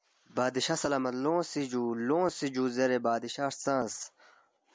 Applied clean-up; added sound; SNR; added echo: none; none; none; none.